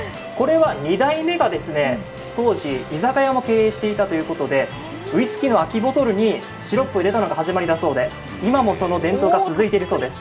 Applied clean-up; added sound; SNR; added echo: none; none; none; none.